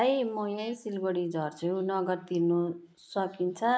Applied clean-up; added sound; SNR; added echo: neural mask model Resemble Enhance denoiser.